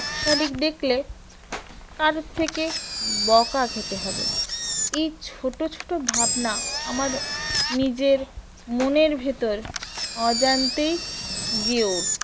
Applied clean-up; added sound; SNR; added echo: none; Engine; 3 dB; none.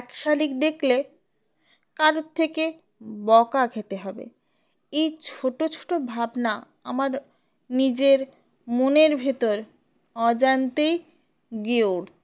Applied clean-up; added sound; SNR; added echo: none; none; none; none.